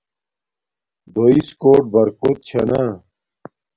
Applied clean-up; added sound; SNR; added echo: none; none; none; none.